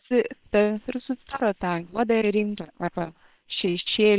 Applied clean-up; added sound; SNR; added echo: neural separator model SepFormer WHAM!.